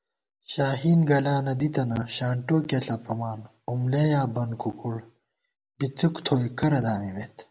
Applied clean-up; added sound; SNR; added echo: none; none; none; none.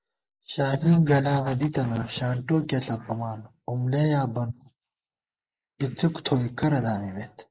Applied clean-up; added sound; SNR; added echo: neural mask model Resemble Enhance denoiser.